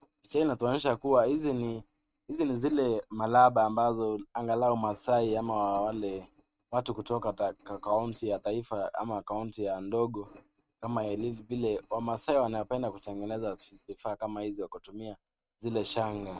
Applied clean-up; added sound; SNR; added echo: neural mask model RNNoise.